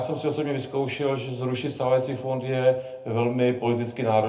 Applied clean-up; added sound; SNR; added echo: none; none; none; reverberation time 0.3 s.